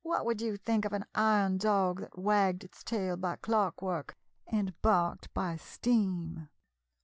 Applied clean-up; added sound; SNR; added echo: none; none; none; none.